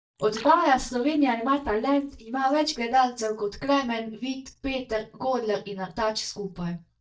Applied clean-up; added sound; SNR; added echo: neural mask model DeepFilterNet 3.